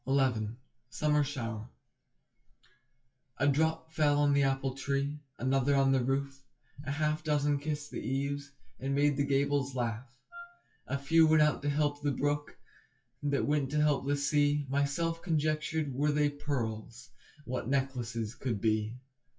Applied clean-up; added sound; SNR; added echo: classical method WPE with log-MMSE.